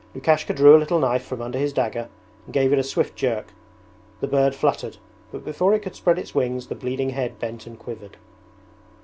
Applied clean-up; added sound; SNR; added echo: none; none; none; none.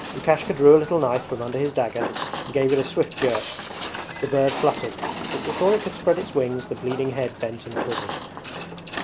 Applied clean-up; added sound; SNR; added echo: none; Walk, footsteps; 8 dB; none.